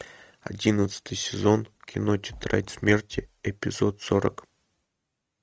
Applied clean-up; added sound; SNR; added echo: neural mask model RNNoise.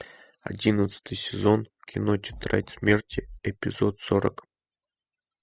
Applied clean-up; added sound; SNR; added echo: classical method spectral subtraction.